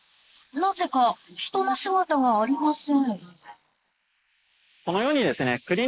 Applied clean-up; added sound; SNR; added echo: neural mask model Resemble Enhance denoiser.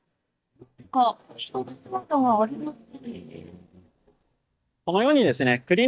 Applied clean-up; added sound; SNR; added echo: neural mask model DeepFilterNet 3.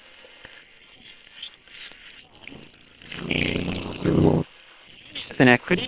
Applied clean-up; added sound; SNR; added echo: neural separator model SepFormer WHAM!.